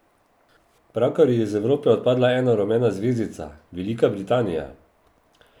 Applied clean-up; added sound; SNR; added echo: none; none; none; none.